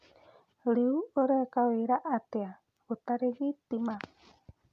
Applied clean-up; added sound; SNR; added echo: none; none; none; none.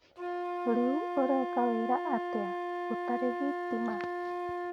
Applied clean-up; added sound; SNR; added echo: none; Wind instrument, woodwind instrument; 2 dB; none.